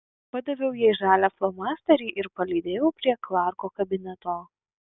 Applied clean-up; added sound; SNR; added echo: none; none; none; none.